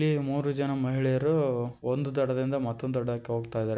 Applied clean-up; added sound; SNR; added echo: none; none; none; none.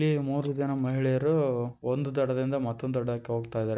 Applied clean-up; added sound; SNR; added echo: neural mask model DeepFilterNet 3.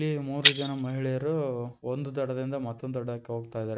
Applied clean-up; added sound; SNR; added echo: neural mask model RNNoise.